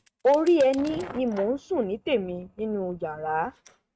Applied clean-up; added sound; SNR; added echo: neural mask model RNNoise.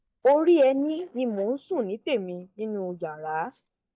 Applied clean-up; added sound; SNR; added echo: neural mask model DeepFilterNet 3.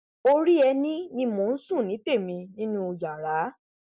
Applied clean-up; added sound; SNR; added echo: none; none; none; none.